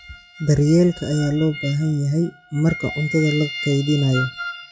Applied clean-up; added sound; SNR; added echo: classical method WPE with log-MMSE.